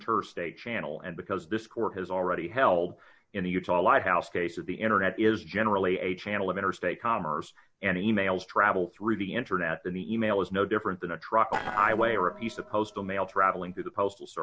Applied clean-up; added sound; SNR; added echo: neural separator model SepFormer DNS4.